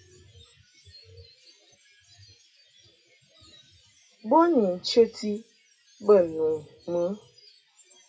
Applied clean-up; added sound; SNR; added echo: classical method WPE with log-MMSE.